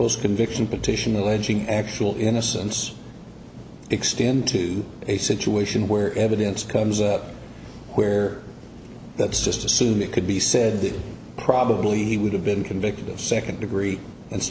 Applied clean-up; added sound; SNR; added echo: none; Bowed string instrument; 19 dB; none.